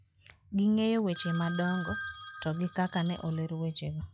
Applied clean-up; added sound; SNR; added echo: classical method log-MMSE.